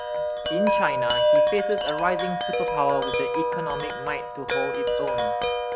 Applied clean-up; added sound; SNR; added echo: none; Wind chime; -5 dB; none.